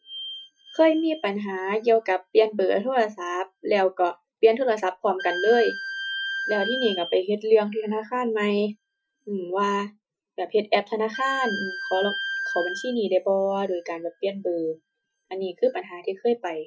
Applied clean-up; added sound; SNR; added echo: classical method Wiener filter.